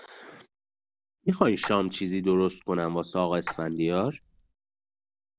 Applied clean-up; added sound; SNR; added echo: none; Splash, splatter; 14 dB; none.